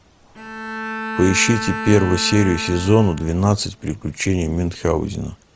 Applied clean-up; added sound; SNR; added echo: none; Bowed string instrument; 11 dB; none.